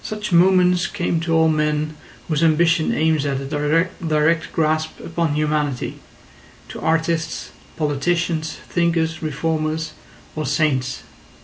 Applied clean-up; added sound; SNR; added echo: none; none; none; none.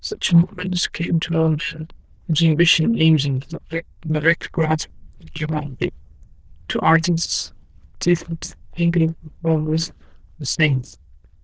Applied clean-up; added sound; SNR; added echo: neural diffusion model UNIVERSE++.